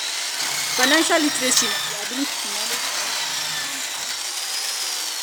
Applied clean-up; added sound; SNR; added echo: none; Drill; -2 dB; none.